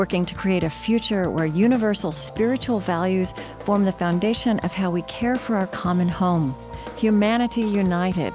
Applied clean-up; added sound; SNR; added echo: none; none; none; none.